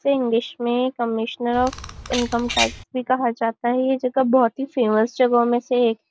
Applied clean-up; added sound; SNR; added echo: none; Bird vocalization, bird call, bird song; 8 dB; none.